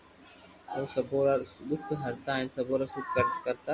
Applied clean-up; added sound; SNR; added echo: none; none; none; none.